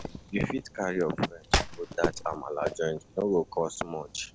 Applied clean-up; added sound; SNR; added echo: none; Wood; 4 dB; none.